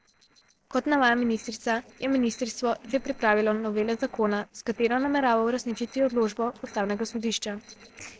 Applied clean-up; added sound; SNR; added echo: neural separator model SepFormer DNS4.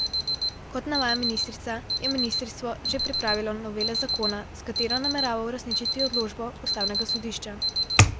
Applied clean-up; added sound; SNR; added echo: none; Alarm; -4 dB; none.